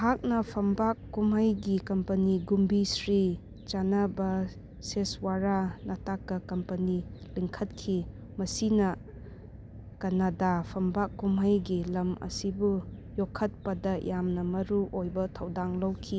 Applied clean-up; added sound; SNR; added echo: none; none; none; none.